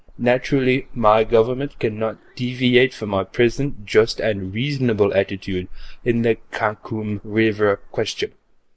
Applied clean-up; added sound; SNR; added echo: neural mask model Resemble Enhance denoiser.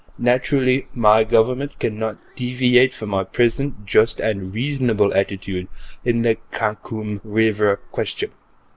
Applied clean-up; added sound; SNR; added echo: none; Meow / Purr; 16 dB; none.